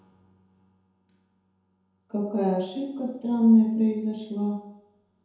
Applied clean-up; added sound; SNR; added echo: none; none; none; reverberation time 0.9 s.